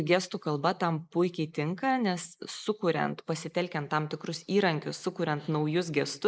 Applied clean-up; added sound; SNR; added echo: neural mask model Resemble Enhance denoiser.